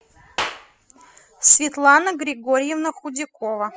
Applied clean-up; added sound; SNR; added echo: classical method spectral subtraction.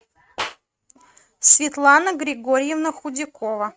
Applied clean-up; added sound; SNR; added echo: neural mask model RNNoise.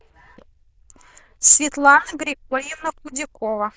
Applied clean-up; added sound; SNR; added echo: neural diffusion model UNIVERSE++.